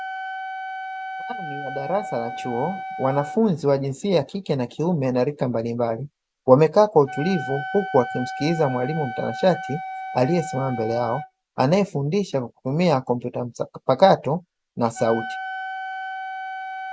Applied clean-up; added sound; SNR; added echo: none; Wind instrument, woodwind instrument; 11 dB; none.